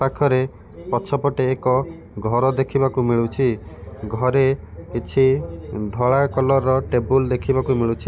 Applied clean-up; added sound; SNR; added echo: none; none; none; none.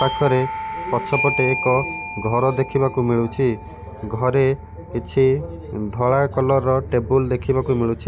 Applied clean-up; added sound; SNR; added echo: none; Doorbell; 11 dB; none.